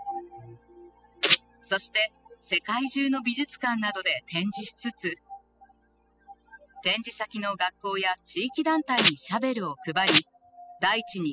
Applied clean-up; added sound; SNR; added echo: classical method spectral subtraction.